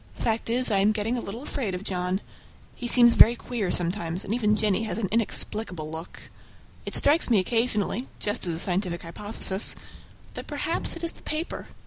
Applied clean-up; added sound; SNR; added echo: none; Thump, thud; 17 dB; none.